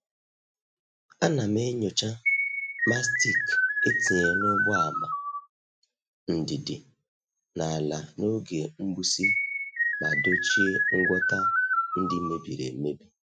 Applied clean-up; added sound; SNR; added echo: classical method Wiener filter.